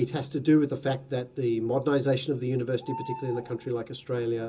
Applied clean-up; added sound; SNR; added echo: none; Bird; 19 dB; reverberation time 0.2 s.